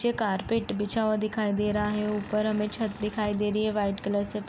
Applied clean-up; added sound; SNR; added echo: none; Cupboard open or close / Door; 17 dB; none.